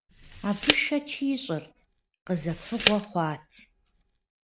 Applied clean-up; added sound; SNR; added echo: none; Tick; 3 dB; none.